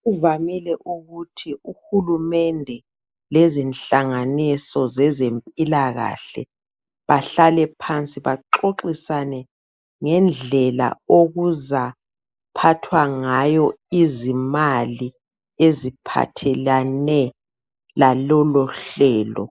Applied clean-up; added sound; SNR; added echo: neural mask model Resemble Enhance denoiser.